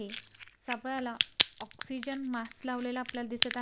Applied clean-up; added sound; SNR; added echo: none; Crack; -2 dB; none.